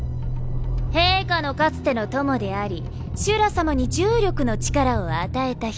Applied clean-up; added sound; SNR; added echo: none; none; none; none.